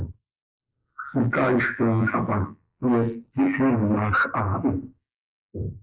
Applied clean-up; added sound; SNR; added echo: neural mask model Resemble Enhance denoiser.